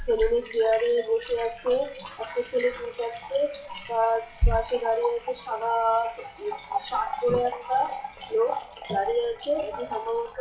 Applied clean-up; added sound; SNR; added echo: classical method WPE with log-MMSE.